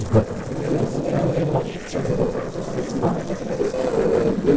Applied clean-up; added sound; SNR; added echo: neural separator model SepFormer DNS4.